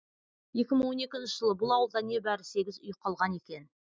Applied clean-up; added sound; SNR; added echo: none; none; none; none.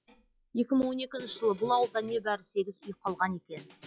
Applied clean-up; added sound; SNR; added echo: classical method log-MMSE.